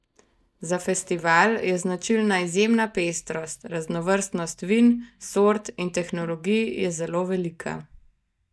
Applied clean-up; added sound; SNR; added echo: neural mask model DeepFilterNet 3.